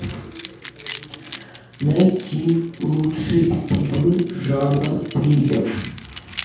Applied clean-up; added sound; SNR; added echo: none; Keys jangling; 14 dB; reverberation time 0.6 s.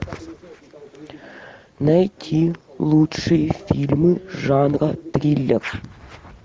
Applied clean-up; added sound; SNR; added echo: none; none; none; none.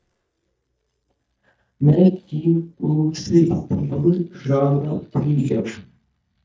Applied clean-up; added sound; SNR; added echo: neural mask model DeepFilterNet 3.